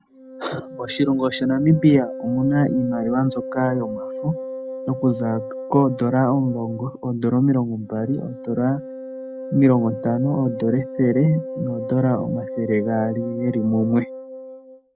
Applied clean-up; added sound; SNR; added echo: none; Wind instrument, woodwind instrument; 11 dB; none.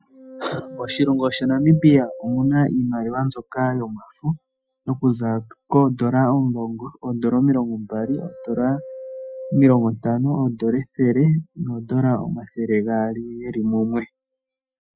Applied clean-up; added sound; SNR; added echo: classical method Wiener filter.